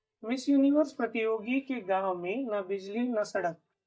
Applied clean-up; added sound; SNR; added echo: neural mask model DeepFilterNet 3.